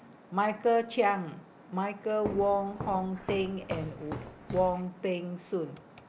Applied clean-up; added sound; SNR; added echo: none; Walk, footsteps; 10 dB; none.